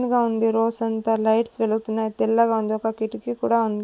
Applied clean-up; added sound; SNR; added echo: none; none; none; none.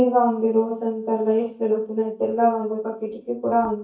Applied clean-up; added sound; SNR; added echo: neural mask model DeepFilterNet 3.